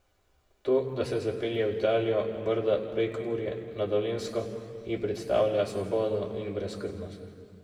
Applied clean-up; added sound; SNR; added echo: none; none; none; reverberation time 2.0 s.